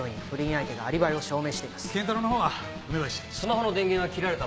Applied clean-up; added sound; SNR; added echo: none; none; none; none.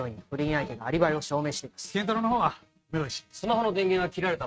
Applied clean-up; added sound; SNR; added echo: neural mask model RNNoise.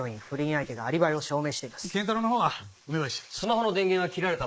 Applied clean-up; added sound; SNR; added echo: neural mask model Resemble Enhance denoiser.